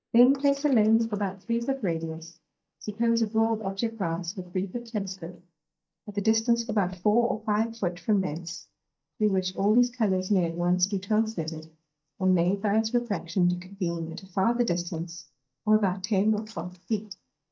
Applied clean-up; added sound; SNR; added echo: neural mask model DeepFilterNet 3.